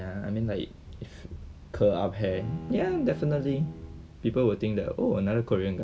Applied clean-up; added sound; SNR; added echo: none; Bowed string instrument; 14 dB; none.